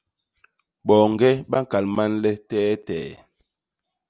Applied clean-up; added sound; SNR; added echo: none; none; none; none.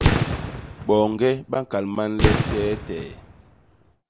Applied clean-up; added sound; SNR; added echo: none; Fireworks; 0 dB; none.